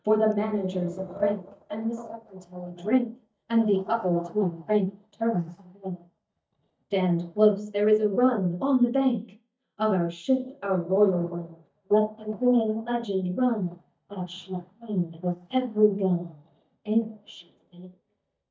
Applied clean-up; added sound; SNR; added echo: neural mask model DeepFilterNet 3.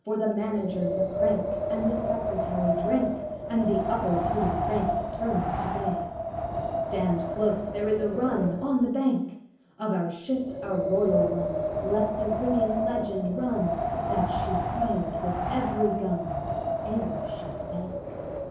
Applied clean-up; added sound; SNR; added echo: none; Wind; 1 dB; reverberation time 0.7 s.